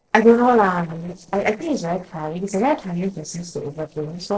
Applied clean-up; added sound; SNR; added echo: neural separator model SepFormer DNS4.